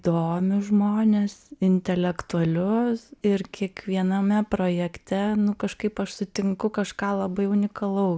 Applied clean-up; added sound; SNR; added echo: none; none; none; none.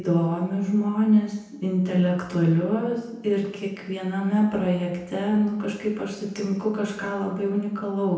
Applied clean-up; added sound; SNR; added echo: none; none; none; reverberation time 0.9 s.